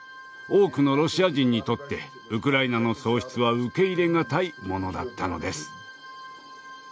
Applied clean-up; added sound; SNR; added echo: none; none; none; none.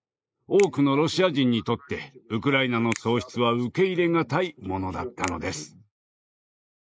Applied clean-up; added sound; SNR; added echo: neural mask model Resemble Enhance denoiser.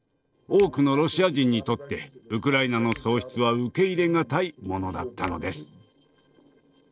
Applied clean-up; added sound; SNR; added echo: neural separator model SepFormer DNS4.